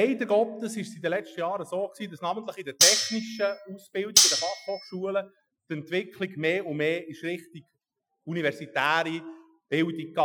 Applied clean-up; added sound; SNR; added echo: classical method Wiener filter.